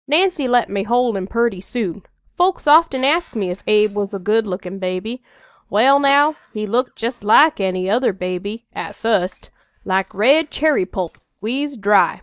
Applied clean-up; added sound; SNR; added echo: neural mask model DeepFilterNet 3.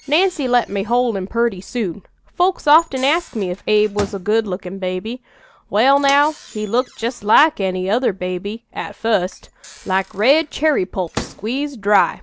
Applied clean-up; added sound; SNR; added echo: none; Microwave oven; 20 dB; none.